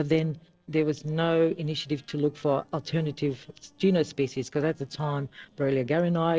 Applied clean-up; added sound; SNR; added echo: neural separator model SepFormer DNS4.